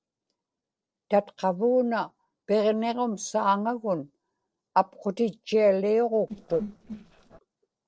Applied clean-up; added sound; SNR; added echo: neural separator model SepFormer DNS4.